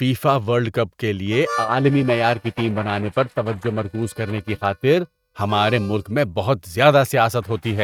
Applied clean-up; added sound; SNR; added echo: neural mask model RNNoise.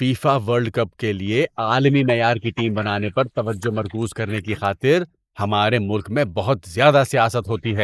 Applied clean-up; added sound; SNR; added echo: neural mask model Resemble Enhance denoiser.